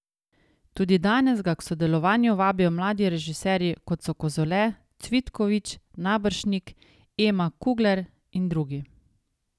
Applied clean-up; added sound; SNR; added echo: none; none; none; none.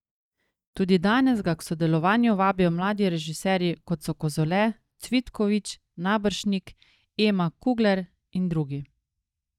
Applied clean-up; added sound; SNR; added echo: neural mask model DeepFilterNet 3.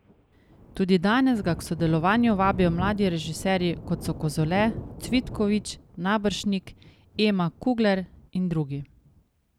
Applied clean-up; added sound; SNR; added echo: none; Thunder; 14 dB; none.